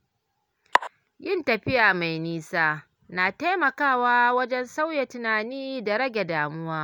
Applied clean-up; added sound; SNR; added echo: none; none; none; none.